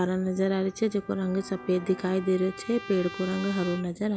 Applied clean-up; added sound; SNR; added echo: none; Trumpet; 17 dB; none.